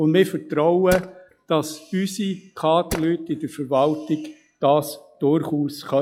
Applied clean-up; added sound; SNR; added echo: classical method log-MMSE.